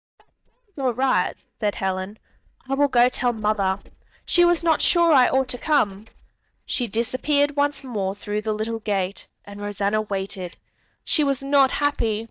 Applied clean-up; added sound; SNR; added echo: neural mask model DeepFilterNet 3.